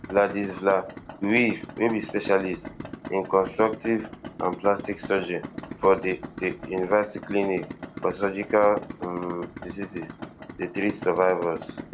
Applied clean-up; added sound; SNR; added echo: none; Idling; 12 dB; none.